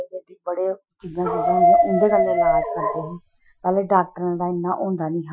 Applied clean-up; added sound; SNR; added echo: classical method Wiener filter.